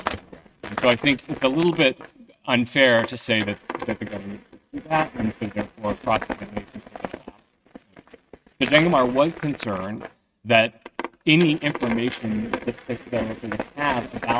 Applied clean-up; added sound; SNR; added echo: neural mask model RNNoise.